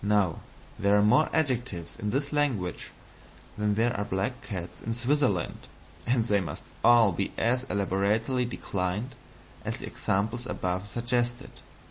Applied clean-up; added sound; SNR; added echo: none; none; none; none.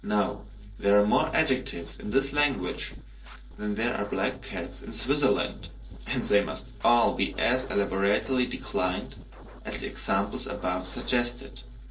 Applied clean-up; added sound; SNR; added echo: neural separator model SepFormer DNS4.